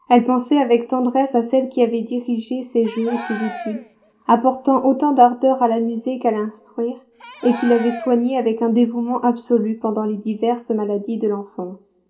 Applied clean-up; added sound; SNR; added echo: none; Cheering; 16 dB; reverberation time 0.4 s.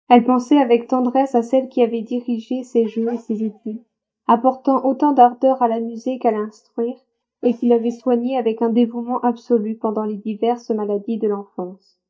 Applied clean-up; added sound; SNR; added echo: neural mask model DeepFilterNet 3.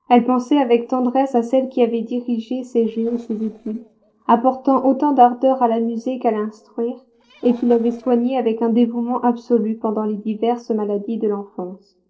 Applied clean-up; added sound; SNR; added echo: neural separator model SepFormer DNS4.